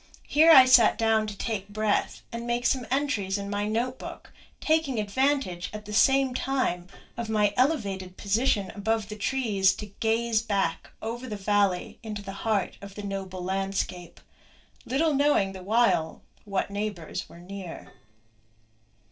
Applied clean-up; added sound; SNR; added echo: neural separator model SepFormer DNS4.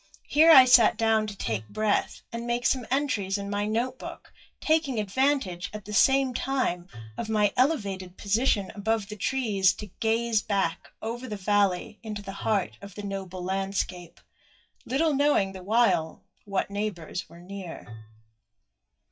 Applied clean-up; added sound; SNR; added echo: classical method WPE with log-MMSE.